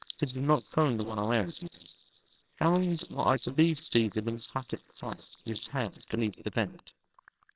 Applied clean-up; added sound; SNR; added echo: neural separator model SepFormer WHAMR!.